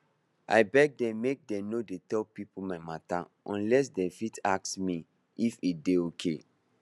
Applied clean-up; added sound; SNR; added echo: none; none; none; none.